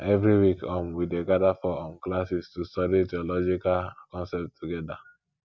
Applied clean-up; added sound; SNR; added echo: none; none; none; none.